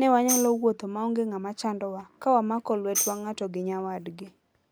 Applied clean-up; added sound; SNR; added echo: none; Tambourine; 8 dB; none.